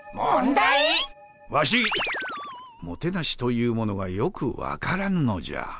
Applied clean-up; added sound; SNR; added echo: none; none; none; none.